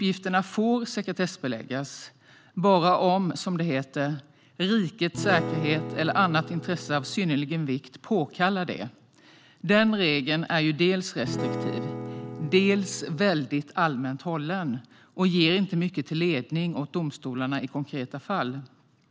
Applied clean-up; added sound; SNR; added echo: none; Acoustic guitar / Strum; 7 dB; none.